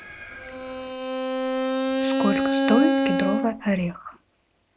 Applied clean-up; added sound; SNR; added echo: none; Bowed string instrument; -3 dB; none.